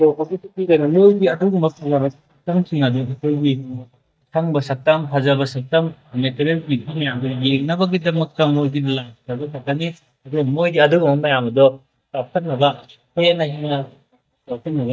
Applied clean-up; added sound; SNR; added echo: neural mask model DeepFilterNet 3.